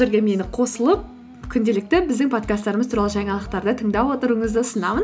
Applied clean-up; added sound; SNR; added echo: none; none; none; none.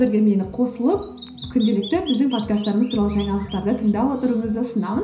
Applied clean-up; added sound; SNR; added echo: none; Bird vocalization, bird call, bird song; 18 dB; reverberation time 0.5 s.